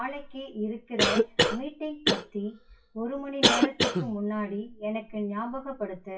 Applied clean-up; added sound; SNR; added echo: classical method WPE with log-MMSE.